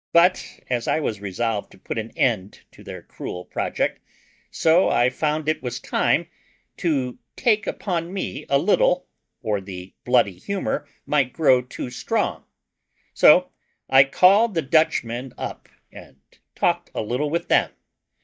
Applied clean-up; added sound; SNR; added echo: neural mask model DeepFilterNet 3.